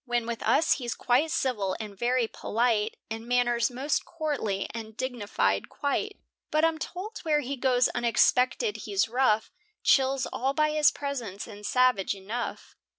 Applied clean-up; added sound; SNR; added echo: none; none; none; none.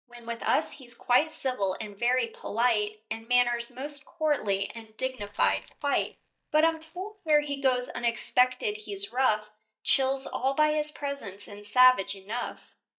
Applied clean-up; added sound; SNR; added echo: neural mask model DeepFilterNet 3.